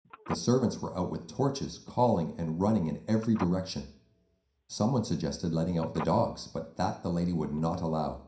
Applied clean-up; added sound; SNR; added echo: none; Telephone; 18 dB; reverberation time 0.5 s.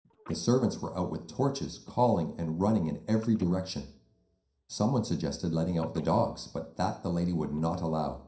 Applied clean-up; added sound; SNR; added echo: neural separator model SepFormer DNS4.